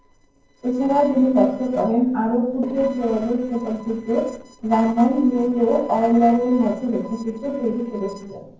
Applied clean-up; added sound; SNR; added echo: neural separator model SepFormer DNS4.